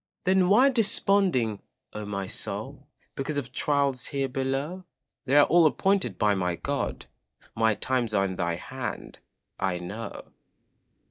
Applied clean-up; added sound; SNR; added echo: neural mask model DeepFilterNet 3.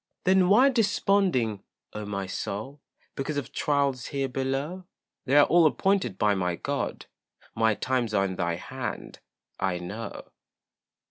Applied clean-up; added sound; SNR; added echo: none; none; none; none.